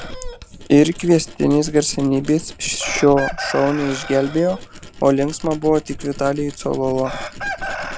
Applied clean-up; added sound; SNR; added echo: none; Tools + Chicken, rooster; 11 dB; none.